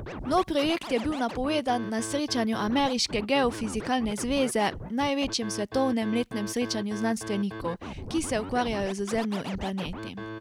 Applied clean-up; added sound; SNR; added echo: none; Scratching (performance technique); 10 dB; none.